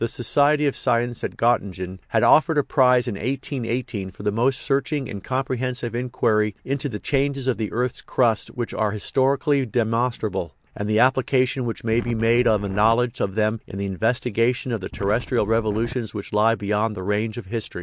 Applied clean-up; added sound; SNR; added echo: none; Wind; 13 dB; none.